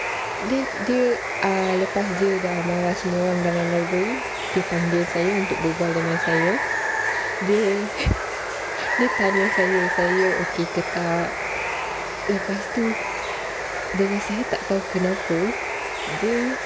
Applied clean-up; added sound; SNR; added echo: none; Water; 2 dB; none.